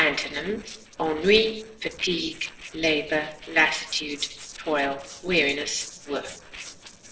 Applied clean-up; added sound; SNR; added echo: neural separator model SepFormer DNS4.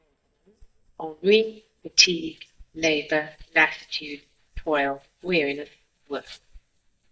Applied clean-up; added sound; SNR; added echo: neural mask model DeepFilterNet 3.